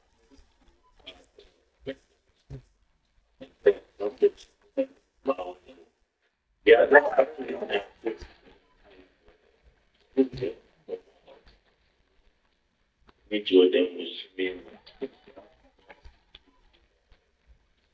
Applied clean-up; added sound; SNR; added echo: neural mask model DeepFilterNet 3.